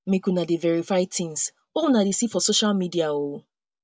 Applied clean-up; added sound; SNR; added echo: none; none; none; none.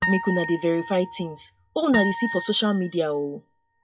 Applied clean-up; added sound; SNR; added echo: classical method log-MMSE.